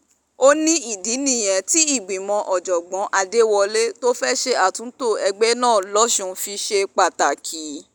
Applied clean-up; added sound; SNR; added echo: none; none; none; none.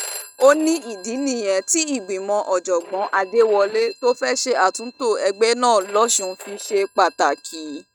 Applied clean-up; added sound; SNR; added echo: neural mask model RNNoise.